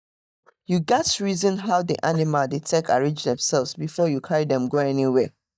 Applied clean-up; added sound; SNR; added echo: neural mask model DeepFilterNet 3.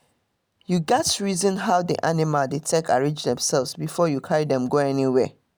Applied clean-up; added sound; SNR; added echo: none; none; none; none.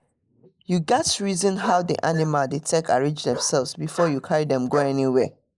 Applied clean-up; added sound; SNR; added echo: neural mask model Resemble Enhance denoiser.